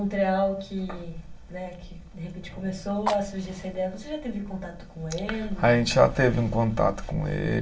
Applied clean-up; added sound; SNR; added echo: none; Fire; 17 dB; reverberation time 0.2 s.